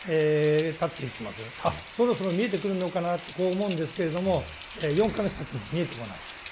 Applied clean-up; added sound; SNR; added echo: none; Rain; 13 dB; none.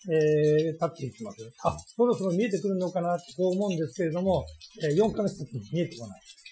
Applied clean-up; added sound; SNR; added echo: classical method Wiener filter.